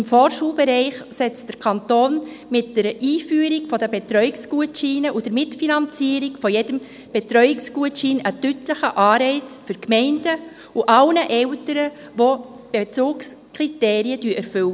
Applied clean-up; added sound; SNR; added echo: none; none; none; none.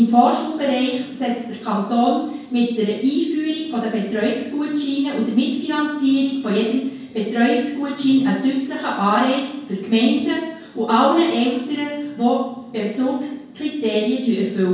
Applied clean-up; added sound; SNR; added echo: none; none; none; reverberation time 0.6 s.